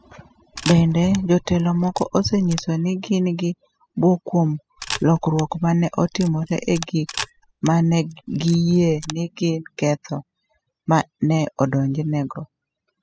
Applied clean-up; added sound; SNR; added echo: classical method spectral subtraction.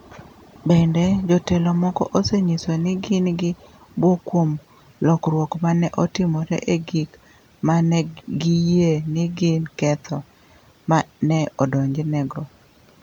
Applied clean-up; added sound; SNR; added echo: none; none; none; none.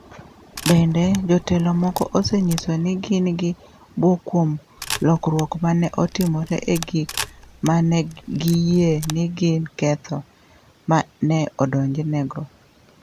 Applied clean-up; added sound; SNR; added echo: none; Camera; 14 dB; none.